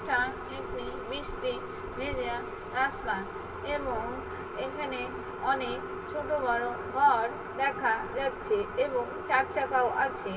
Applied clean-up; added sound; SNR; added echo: none; none; none; reverberation time 2.8 s.